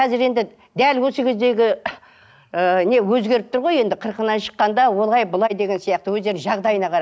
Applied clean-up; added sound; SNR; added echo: none; none; none; none.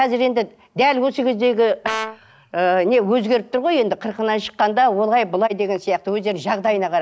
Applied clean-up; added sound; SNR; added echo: none; Brass instrument; 11 dB; none.